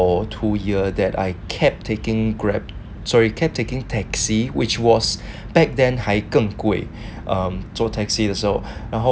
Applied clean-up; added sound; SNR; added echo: none; none; none; none.